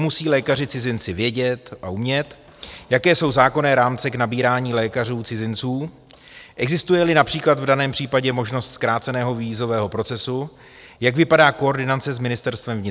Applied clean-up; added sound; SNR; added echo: none; none; none; none.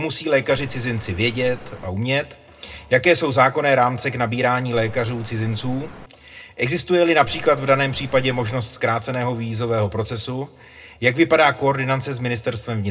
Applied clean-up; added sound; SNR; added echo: none; Cricket; 14 dB; reverberation time 0.2 s.